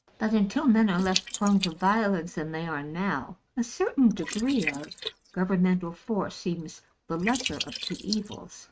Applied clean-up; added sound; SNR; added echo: neural mask model RNNoise.